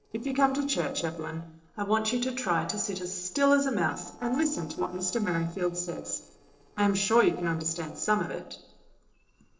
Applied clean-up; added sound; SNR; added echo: neural separator model SepFormer DNS4.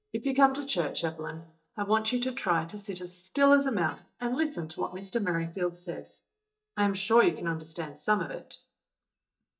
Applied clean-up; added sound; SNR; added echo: neural mask model DeepFilterNet 3.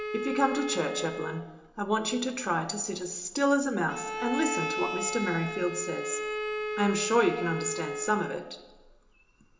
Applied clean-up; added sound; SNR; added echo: none; Bowed string instrument; 6 dB; reverberation time 0.8 s.